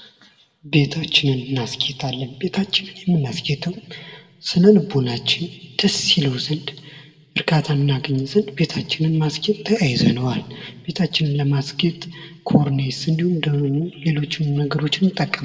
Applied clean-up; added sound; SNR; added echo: none; none; none; reverberation time 1.0 s.